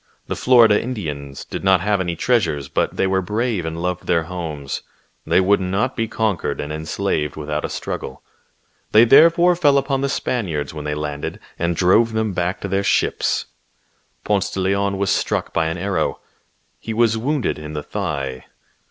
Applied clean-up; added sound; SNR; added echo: none; none; none; none.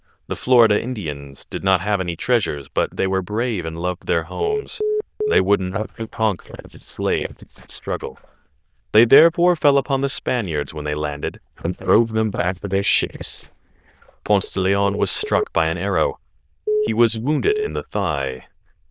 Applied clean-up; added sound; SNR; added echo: neural diffusion model UNIVERSE++.